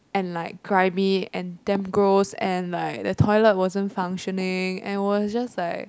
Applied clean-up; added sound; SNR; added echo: none; none; none; none.